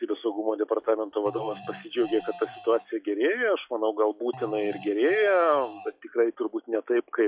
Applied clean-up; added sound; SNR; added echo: classical method log-MMSE.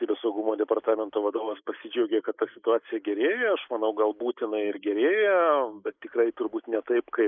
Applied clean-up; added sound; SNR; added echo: neural mask model Resemble Enhance denoiser.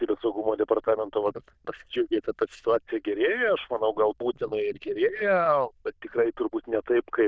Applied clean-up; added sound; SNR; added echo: neural diffusion model UNIVERSE++.